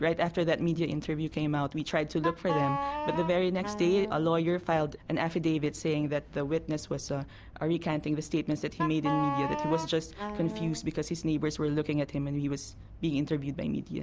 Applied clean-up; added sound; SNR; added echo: none; Wind instrument, woodwind instrument; 5 dB; none.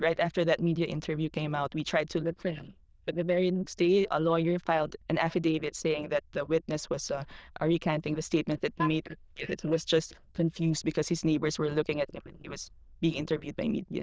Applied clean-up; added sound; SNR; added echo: neural diffusion model UNIVERSE++.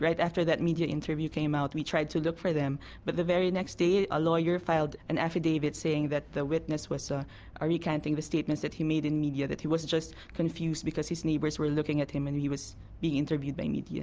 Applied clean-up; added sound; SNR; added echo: none; none; none; none.